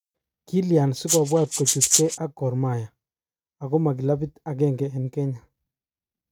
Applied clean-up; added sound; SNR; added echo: neural mask model RNNoise.